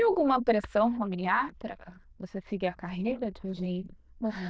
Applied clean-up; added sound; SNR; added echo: neural diffusion model UNIVERSE++.